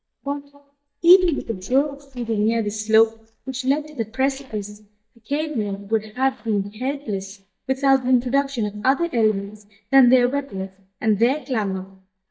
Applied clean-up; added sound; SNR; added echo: neural mask model DeepFilterNet 3.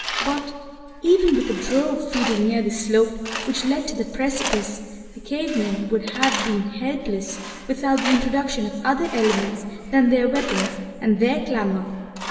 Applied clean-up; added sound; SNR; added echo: none; Tools; 10 dB; reverberation time 2.9 s.